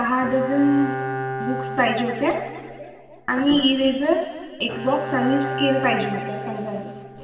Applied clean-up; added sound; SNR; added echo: none; Bowed string instrument; 8 dB; reverberation time 2.3 s.